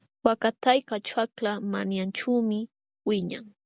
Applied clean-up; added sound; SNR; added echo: none; none; none; none.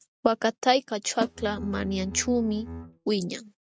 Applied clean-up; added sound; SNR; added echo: neural mask model RNNoise.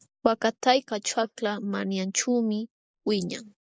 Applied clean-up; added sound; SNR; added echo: neural mask model Resemble Enhance denoiser.